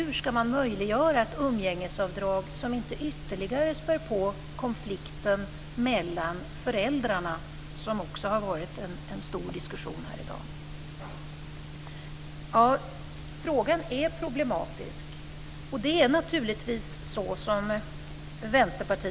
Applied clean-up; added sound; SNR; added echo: none; none; none; none.